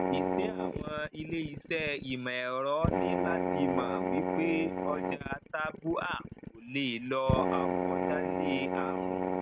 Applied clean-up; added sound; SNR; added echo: neural mask model RNNoise.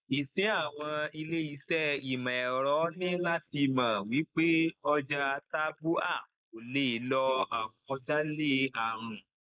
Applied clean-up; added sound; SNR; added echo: neural mask model Resemble Enhance denoiser.